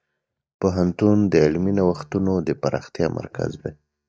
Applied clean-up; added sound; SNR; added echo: neural mask model DeepFilterNet 3.